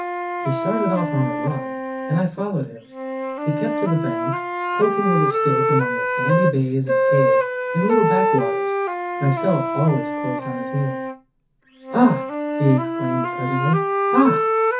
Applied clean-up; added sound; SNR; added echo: none; Wind instrument, woodwind instrument; 0 dB; reverberation time 0.3 s.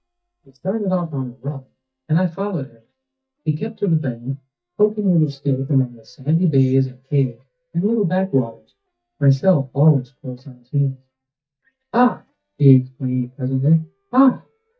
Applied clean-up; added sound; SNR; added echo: neural mask model DeepFilterNet 3.